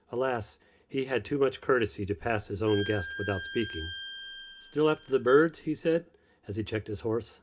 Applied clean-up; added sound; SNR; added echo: none; Bowed string instrument; 13 dB; reverberation time 0.3 s.